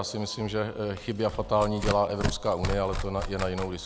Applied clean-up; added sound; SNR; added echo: none; Tearing; 5 dB; none.